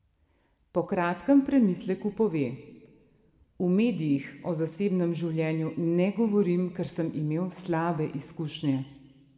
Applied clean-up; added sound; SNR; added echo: none; none; none; reverberation time 1.1 s.